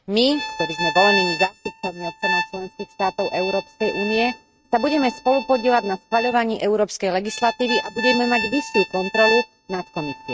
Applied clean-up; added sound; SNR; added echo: neural mask model RNNoise.